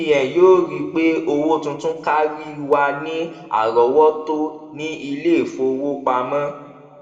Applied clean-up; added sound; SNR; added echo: none; none; none; reverberation time 1.6 s.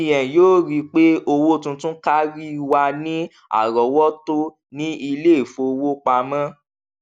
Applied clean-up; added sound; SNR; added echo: none; none; none; none.